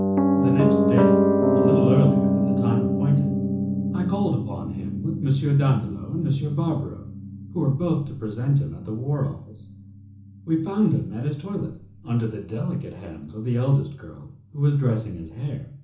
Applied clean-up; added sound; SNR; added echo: none; Piano; 0 dB; reverberation time 0.7 s.